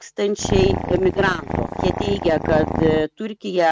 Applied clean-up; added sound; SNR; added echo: neural mask model RNNoise.